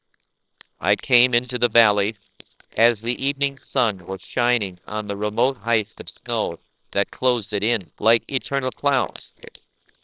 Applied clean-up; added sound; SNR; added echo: neural separator model SepFormer WHAMR!.